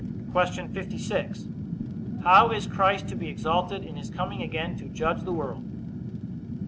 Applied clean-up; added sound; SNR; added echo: none; Fire; 5 dB; none.